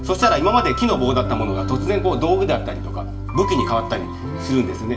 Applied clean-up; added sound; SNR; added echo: none; none; none; reverberation time 0.5 s.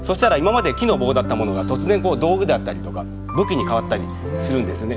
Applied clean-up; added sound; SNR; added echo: none; none; none; none.